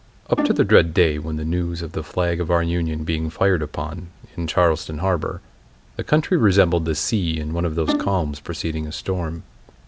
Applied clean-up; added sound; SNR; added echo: none; Bowed string instrument; 5 dB; none.